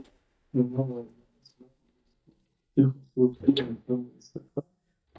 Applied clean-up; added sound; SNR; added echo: neural mask model DeepFilterNet 3.